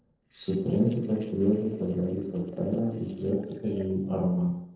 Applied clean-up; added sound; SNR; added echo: neural separator model SepFormer DNS4.